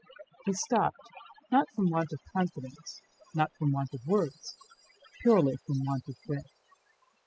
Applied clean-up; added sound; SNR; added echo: classical method spectral subtraction.